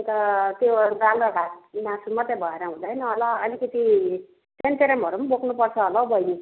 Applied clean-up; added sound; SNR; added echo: none; none; none; none.